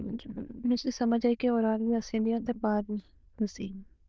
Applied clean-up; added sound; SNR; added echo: neural diffusion model UNIVERSE++.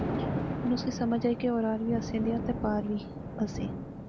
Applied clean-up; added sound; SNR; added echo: none; Thunder; 3 dB; none.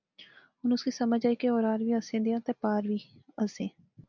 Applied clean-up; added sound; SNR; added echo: none; none; none; none.